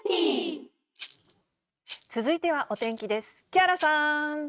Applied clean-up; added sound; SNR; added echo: neural mask model RNNoise.